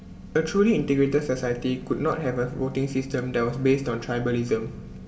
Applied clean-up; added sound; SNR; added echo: none; none; none; reverberation time 1.5 s.